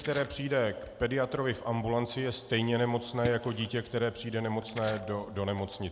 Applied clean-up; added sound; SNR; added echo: none; Splash, splatter; 17 dB; none.